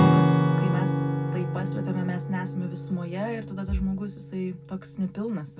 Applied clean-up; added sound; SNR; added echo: none; Acoustic guitar / Strum; -5 dB; reverberation time 0.4 s.